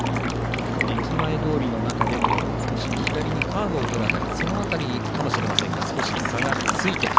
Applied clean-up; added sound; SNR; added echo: none; Fill (with liquid); 5 dB; none.